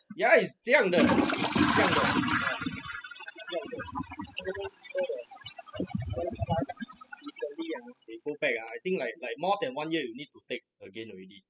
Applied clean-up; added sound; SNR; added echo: classical method spectral subtraction.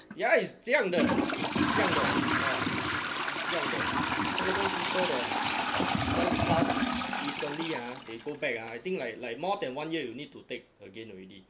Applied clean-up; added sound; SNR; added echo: none; Trickle, dribble / Toilet flush; -3 dB; none.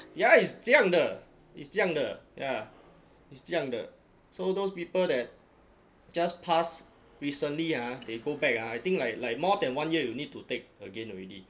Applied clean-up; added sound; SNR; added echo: none; none; none; none.